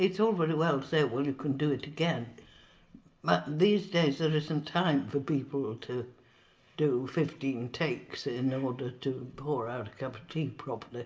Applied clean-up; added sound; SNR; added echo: none; none; none; reverberation time 0.7 s.